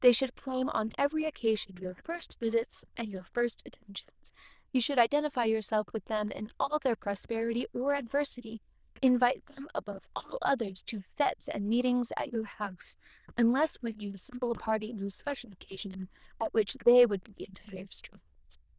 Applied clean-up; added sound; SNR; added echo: neural diffusion model UNIVERSE++.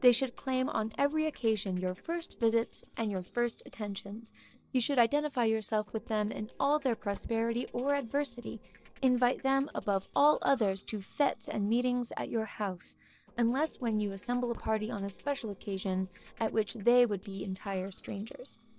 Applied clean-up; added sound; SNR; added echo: neural separator model SepFormer DNS4.